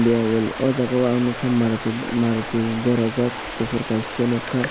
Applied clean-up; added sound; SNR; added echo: none; Stream; 10 dB; none.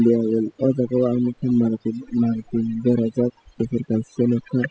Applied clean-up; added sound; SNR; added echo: classical method spectral subtraction.